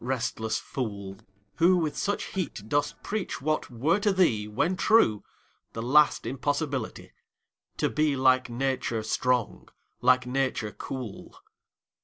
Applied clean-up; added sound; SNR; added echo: neural separator model SepFormer DNS4.